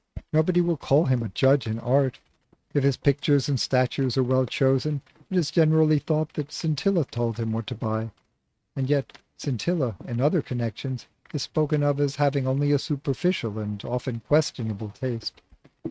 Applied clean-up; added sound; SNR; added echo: neural mask model RNNoise.